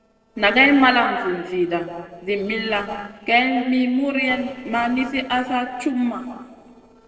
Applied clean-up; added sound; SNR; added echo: neural separator model SepFormer DNS4.